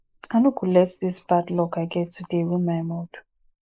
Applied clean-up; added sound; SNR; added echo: neural mask model Resemble Enhance denoiser.